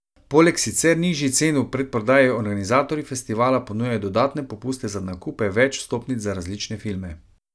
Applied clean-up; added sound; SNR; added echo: none; none; none; none.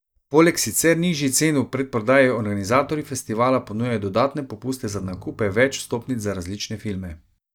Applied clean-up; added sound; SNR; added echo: neural mask model DeepFilterNet 3.